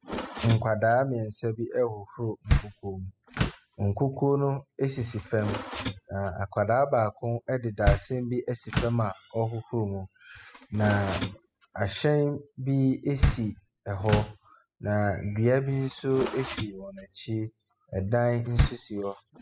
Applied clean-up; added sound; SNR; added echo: classical method spectral subtraction.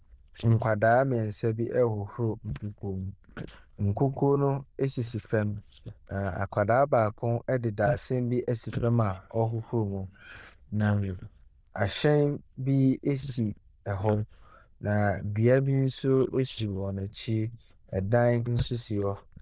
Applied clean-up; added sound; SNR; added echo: neural diffusion model UNIVERSE++.